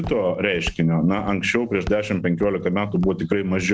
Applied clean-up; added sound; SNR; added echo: none; Walk, footsteps; 16 dB; none.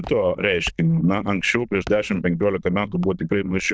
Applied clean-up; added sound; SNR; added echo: neural diffusion model UNIVERSE++.